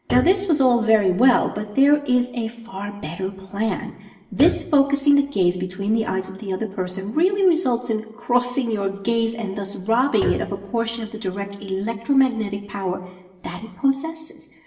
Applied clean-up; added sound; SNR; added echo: none; Thump, thud; 17 dB; reverberation time 1.0 s.